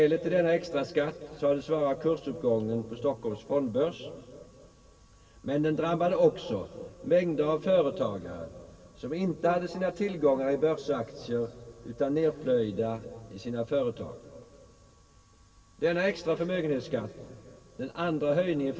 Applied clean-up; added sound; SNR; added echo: none; none; none; reverberation time 2.4 s.